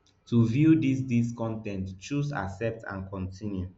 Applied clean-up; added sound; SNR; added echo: none; none; none; none.